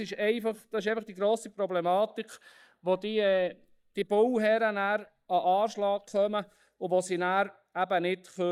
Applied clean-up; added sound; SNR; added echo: neural mask model DeepFilterNet 3.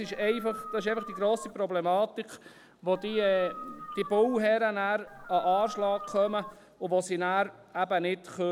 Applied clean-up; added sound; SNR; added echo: none; Dog; 13 dB; none.